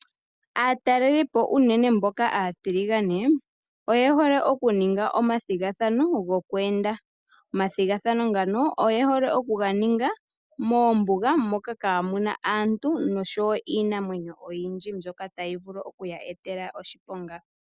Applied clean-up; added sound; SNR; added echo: none; none; none; none.